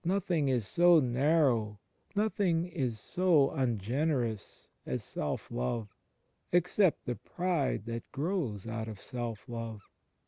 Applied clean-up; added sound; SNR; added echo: none; none; none; none.